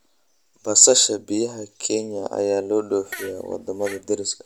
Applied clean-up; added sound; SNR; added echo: none; Fart; 17 dB; none.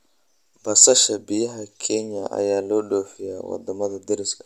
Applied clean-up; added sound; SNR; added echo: none; none; none; none.